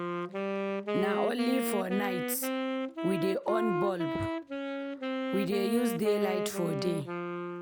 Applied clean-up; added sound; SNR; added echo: none; Wind instrument, woodwind instrument; 0 dB; none.